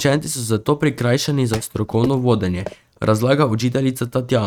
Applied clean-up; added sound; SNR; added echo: neural mask model RNNoise.